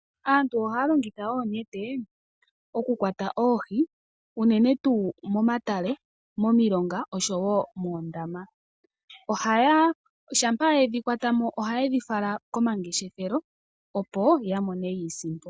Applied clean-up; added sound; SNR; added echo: none; none; none; none.